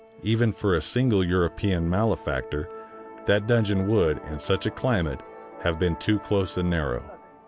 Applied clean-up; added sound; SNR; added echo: none; Musical instrument; 18 dB; none.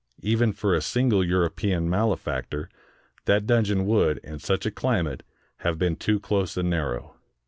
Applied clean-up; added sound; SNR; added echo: none; none; none; none.